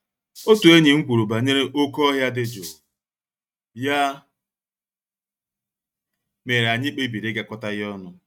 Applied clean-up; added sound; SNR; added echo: neural mask model RNNoise.